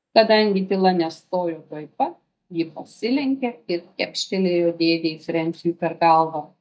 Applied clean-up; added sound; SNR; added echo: neural mask model DeepFilterNet 3.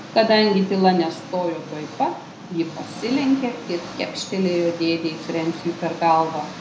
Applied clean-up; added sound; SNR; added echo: none; Engine; 14 dB; reverberation time 0.5 s.